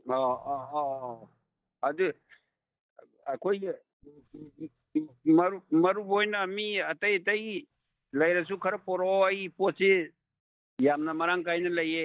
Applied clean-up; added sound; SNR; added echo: neural mask model DeepFilterNet 3.